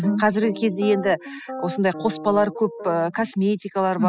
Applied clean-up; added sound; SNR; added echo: classical method spectral subtraction.